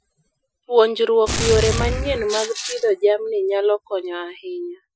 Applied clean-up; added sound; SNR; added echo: classical method Wiener filter.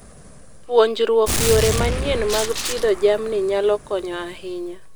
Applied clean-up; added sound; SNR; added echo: none; Gunshot, gunfire; 6 dB; none.